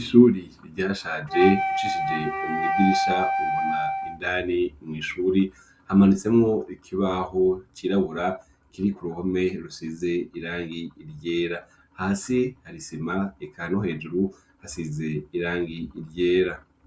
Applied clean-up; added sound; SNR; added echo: none; Wind instrument, woodwind instrument; 1 dB; none.